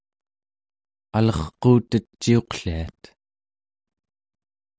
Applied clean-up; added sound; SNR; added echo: none; none; none; none.